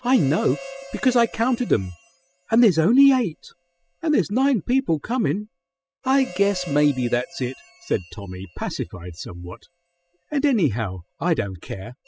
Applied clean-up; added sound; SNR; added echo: classical method spectral subtraction.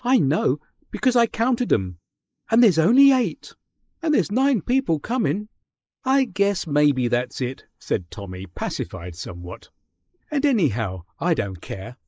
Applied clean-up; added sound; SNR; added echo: neural mask model Resemble Enhance denoiser.